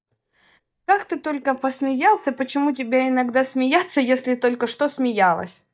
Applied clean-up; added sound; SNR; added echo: neural mask model DeepFilterNet 3.